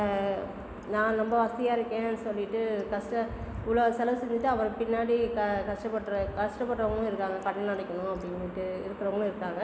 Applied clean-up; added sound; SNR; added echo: none; none; none; none.